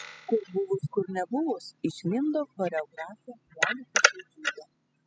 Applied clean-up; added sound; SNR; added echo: classical method spectral subtraction.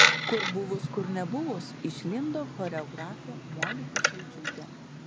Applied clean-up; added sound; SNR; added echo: none; Coin (dropping); -4 dB; none.